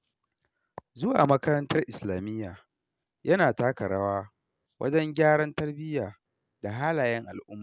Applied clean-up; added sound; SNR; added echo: none; none; none; none.